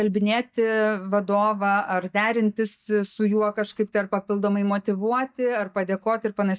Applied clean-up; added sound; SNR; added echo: neural mask model DeepFilterNet 3.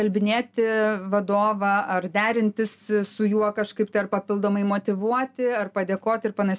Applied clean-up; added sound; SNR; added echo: none; none; none; none.